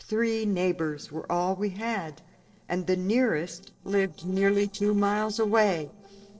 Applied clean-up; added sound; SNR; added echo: neural separator model SepFormer DNS4.